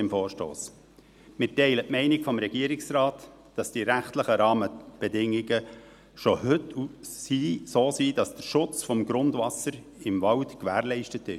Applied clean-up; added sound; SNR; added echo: none; none; none; none.